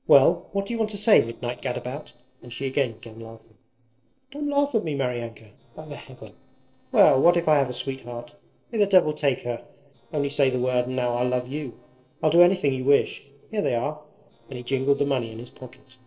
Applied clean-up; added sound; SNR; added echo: neural separator model SepFormer DNS4.